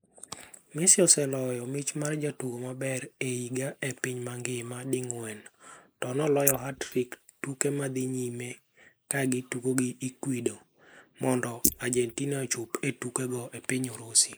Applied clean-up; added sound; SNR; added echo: neural mask model Resemble Enhance denoiser.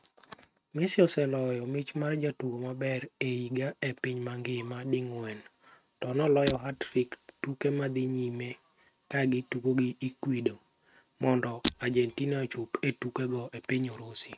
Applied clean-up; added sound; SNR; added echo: neural mask model RNNoise.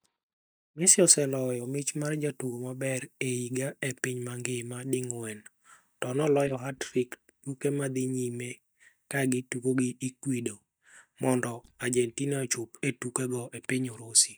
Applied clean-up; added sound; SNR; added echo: neural mask model DeepFilterNet 3.